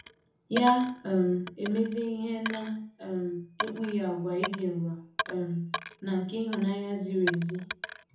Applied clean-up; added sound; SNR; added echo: none; Coin (dropping); 9 dB; reverberation time 0.6 s.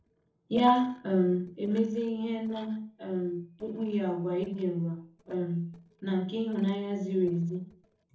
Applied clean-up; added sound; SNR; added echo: neural separator model SepFormer DNS4.